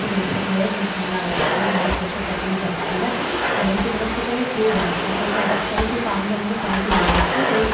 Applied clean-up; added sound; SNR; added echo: none; Domestic sounds, home sounds; -1 dB; reverberation time 0.9 s.